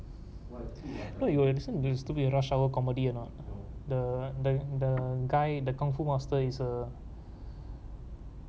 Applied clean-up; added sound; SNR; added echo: none; none; none; none.